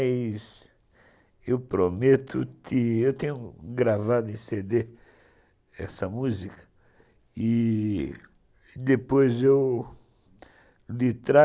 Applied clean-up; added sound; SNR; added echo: none; none; none; none.